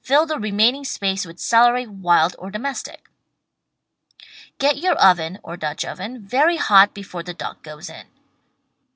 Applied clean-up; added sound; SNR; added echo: none; none; none; none.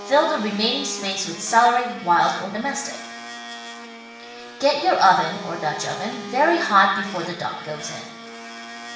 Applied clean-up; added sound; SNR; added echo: none; Domestic sounds, home sounds; 14 dB; reverberation time 0.9 s.